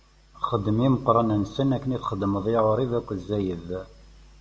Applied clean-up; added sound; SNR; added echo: none; none; none; none.